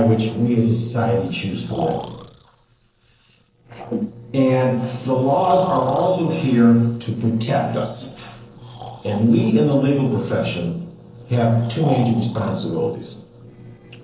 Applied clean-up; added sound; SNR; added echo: neural separator model SepFormer DNS4.